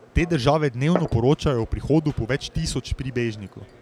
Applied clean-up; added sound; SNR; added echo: none; Glass; 15 dB; none.